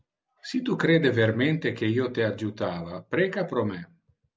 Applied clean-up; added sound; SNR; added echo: none; none; none; none.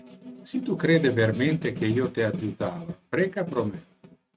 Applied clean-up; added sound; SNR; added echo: neural mask model RNNoise.